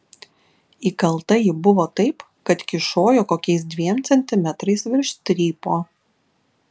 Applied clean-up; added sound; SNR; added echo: none; none; none; none.